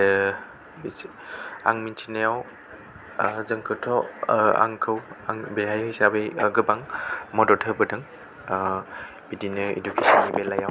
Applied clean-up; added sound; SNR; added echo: none; none; none; none.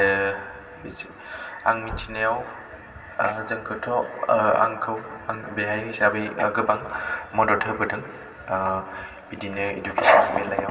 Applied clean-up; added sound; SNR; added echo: none; Knock / Wood; 19 dB; reverberation time 2.5 s.